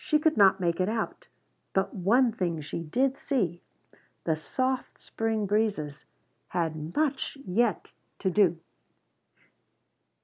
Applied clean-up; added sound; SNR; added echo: none; none; none; none.